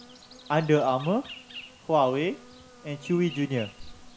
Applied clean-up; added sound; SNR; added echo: none; Insect; 18 dB; none.